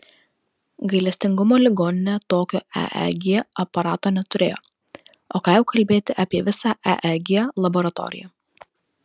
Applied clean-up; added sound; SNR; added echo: none; none; none; none.